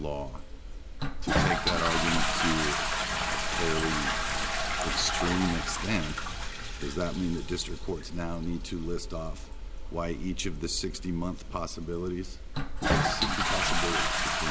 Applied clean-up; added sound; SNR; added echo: none; Toilet flush; -4 dB; none.